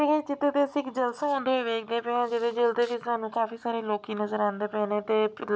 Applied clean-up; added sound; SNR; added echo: none; none; none; none.